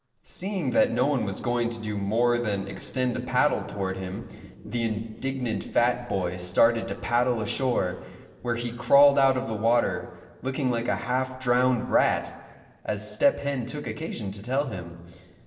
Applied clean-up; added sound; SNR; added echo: neural separator model SepFormer DNS4.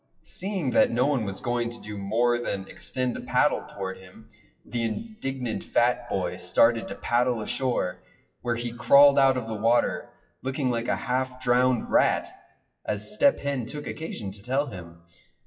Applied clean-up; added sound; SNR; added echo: classical method WPE with log-MMSE.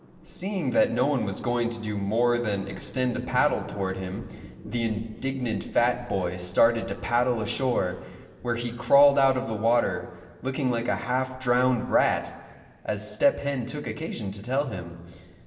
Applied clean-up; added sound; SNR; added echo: none; Thunder; 19 dB; reverberation time 1.8 s.